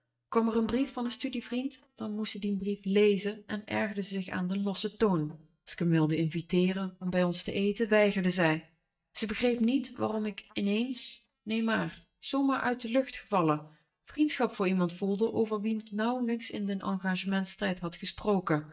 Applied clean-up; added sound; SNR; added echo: neural mask model DeepFilterNet 3.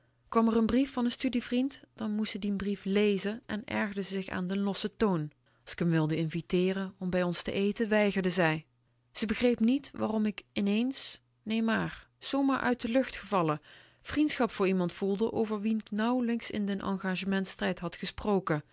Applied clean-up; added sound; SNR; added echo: none; none; none; none.